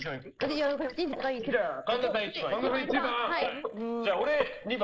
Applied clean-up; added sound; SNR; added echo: neural mask model Resemble Enhance denoiser.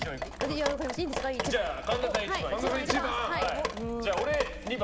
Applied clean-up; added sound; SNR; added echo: none; Drip; 5 dB; none.